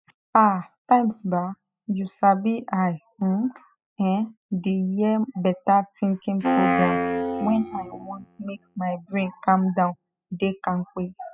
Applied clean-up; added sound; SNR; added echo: classical method spectral subtraction.